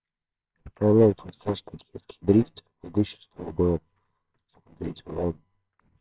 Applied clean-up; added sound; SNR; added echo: neural separator model SepFormer WHAMR!.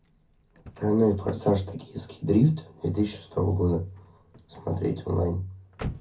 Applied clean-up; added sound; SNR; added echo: none; Slam / Car; 18 dB; reverberation time 0.3 s.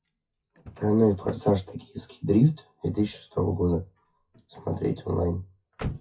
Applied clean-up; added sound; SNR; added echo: classical method WPE with log-MMSE.